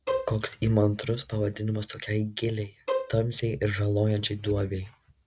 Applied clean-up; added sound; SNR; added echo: none; Bowed string instrument; 6 dB; none.